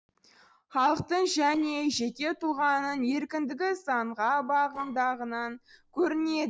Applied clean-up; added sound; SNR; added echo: neural separator model SepFormer DNS4.